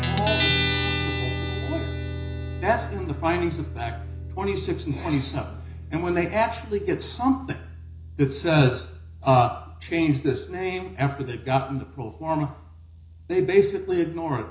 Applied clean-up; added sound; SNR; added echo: none; Guitar; 6 dB; reverberation time 0.5 s.